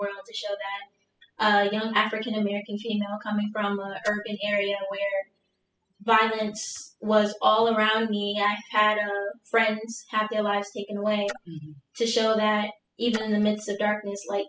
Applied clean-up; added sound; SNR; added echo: classical method spectral subtraction.